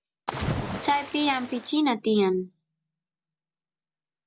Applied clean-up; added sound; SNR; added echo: none; Splash, splatter; 6 dB; none.